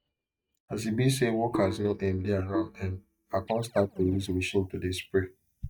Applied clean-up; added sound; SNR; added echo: neural mask model DeepFilterNet 3.